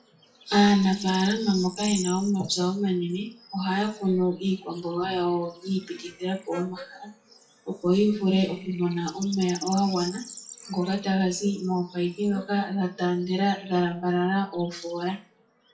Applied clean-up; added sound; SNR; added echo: classical method WPE with log-MMSE.